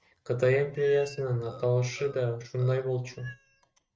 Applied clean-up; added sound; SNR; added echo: neural mask model RNNoise.